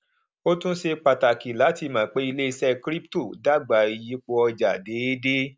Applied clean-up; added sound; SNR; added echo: none; none; none; none.